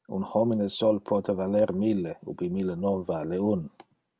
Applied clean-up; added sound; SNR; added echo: none; none; none; none.